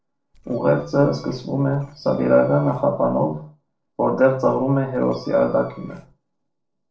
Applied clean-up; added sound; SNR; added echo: neural separator model SepFormer DNS4.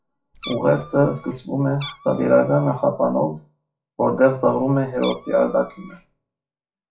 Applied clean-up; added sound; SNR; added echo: classical method WPE with log-MMSE.